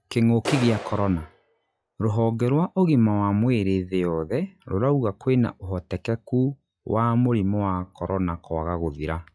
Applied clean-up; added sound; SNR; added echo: classical method log-MMSE.